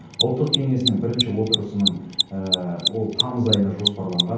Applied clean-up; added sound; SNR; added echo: none; Mechanisms; 2 dB; reverberation time 0.9 s.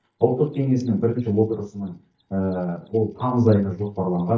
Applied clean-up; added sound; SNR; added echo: neural mask model DeepFilterNet 3.